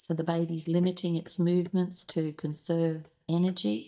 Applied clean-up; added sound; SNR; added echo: neural mask model DeepFilterNet 3.